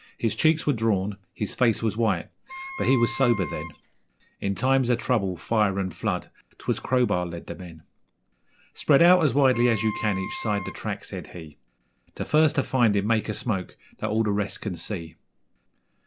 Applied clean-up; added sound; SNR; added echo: none; Wind instrument, woodwind instrument; 11 dB; none.